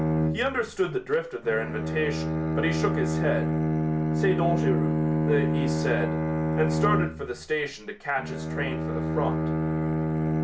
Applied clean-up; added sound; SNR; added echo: none; Bowed string instrument; -3 dB; none.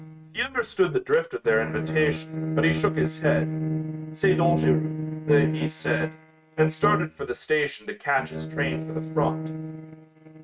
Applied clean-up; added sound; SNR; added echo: neural mask model RNNoise.